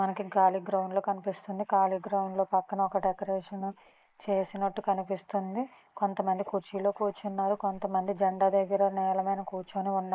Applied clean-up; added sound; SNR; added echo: neural mask model Resemble Enhance denoiser.